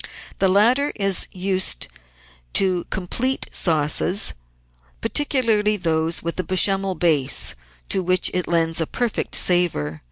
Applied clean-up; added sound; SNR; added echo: none; none; none; none.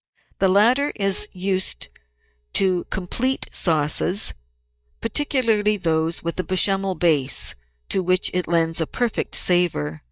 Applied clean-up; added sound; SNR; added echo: neural mask model DeepFilterNet 3.